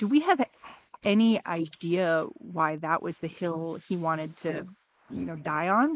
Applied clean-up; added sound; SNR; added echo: neural mask model Resemble Enhance denoiser.